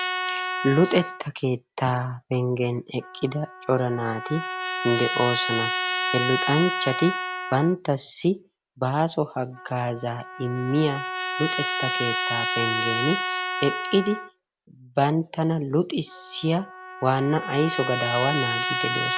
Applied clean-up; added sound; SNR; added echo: none; Trumpet; 4 dB; none.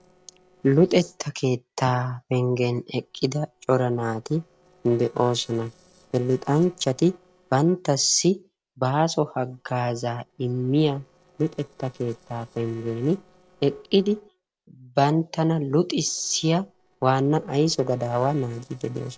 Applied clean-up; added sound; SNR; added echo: neural separator model SepFormer DNS4.